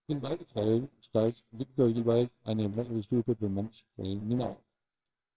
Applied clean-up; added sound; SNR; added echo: neural separator model SepFormer WHAMR!.